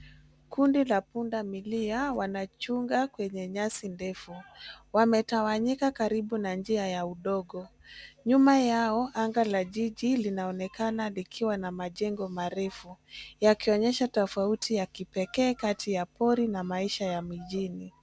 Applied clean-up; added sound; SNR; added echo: none; none; none; none.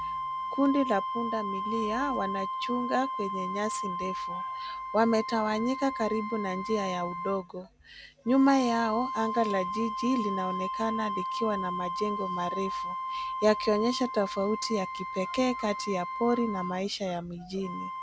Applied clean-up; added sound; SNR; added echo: none; Wind instrument, woodwind instrument; 5 dB; none.